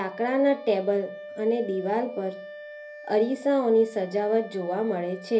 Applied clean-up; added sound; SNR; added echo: none; Wind instrument, woodwind instrument; 16 dB; reverberation time 0.3 s.